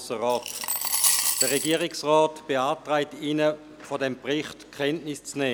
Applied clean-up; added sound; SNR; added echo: none; Coin (dropping) / Glass; 0 dB; none.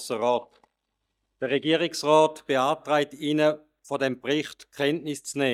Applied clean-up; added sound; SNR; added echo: neural mask model DeepFilterNet 3.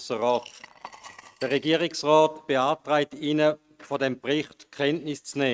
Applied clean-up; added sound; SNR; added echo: neural mask model RNNoise.